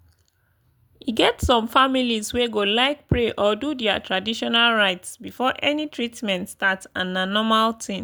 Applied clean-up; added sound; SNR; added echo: none; none; none; none.